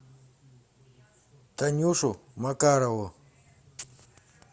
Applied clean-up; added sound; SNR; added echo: none; none; none; none.